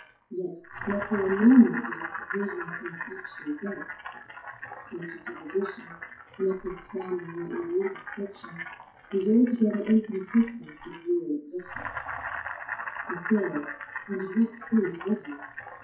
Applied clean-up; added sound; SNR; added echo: classical method WPE with log-MMSE.